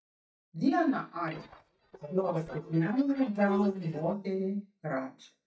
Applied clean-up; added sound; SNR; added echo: neural mask model DeepFilterNet 3.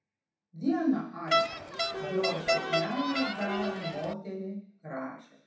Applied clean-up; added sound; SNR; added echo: none; Crowd; -3 dB; reverberation time 0.7 s.